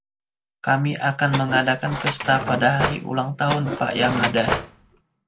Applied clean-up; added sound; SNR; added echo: none; Cutlery, silverware / Drawer open or close + Tools; 5 dB; none.